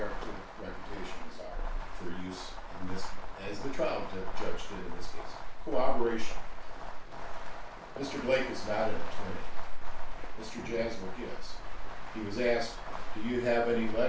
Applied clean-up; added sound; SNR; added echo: none; Fireworks; 17 dB; reverberation time 0.3 s.